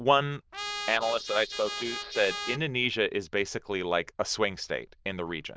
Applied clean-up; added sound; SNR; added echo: neural diffusion model UNIVERSE++.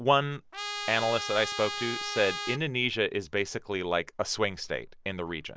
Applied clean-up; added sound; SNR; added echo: none; Trumpet; 6 dB; none.